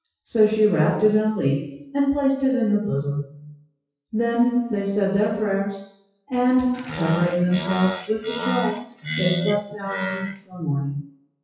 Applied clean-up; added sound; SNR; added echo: classical method WPE with log-MMSE.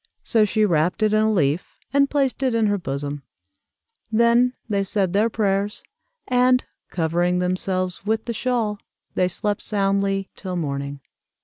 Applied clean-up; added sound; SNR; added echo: none; none; none; none.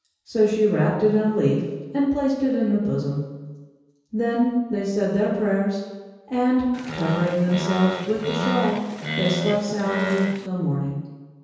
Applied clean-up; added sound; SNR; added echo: none; Animal; 4 dB; reverberation time 1.2 s.